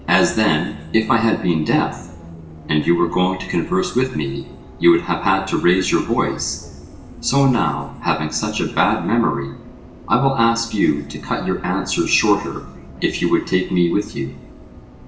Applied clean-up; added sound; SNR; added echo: none; Bus; 17 dB; reverberation time 0.8 s.